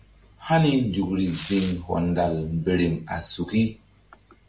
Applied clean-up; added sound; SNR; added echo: none; Tearing; 16 dB; none.